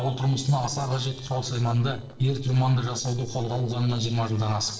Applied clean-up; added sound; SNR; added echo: neural separator model SepFormer DNS4.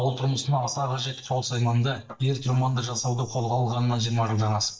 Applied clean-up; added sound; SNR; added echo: neural mask model DeepFilterNet 3.